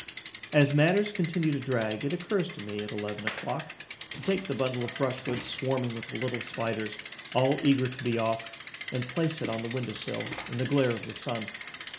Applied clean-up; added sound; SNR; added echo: none; Bicycle; 6 dB; reverberation time 0.4 s.